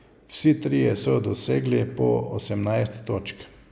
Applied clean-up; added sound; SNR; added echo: none; none; none; none.